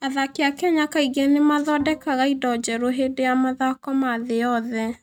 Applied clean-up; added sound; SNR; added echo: neural mask model RNNoise.